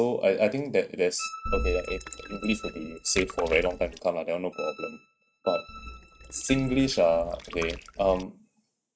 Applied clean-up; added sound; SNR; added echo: neural mask model RNNoise.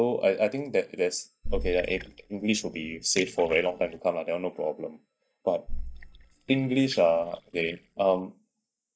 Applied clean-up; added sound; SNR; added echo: neural mask model DeepFilterNet 3.